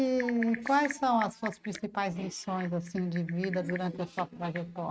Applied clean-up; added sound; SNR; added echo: neural mask model RNNoise.